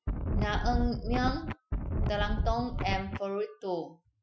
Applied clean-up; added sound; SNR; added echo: classical method Wiener filter.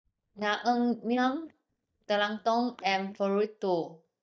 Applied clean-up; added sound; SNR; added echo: neural mask model DeepFilterNet 3.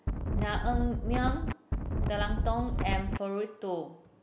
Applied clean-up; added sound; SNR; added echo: none; Wind; -4 dB; none.